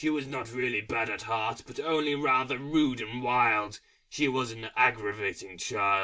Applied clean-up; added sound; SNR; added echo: none; none; none; none.